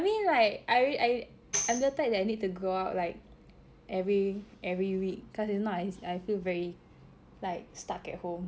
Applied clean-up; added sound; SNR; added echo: none; Tambourine; 7 dB; none.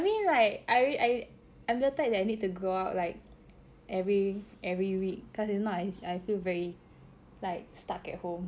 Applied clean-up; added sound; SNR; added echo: none; none; none; none.